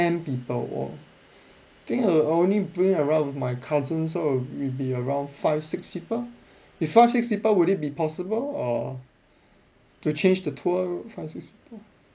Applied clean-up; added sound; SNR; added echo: none; none; none; none.